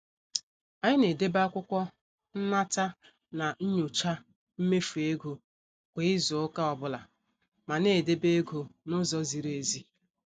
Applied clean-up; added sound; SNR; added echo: none; none; none; none.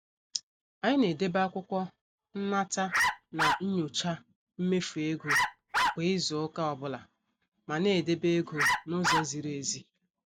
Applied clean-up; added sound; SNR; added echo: none; Bark; -2 dB; none.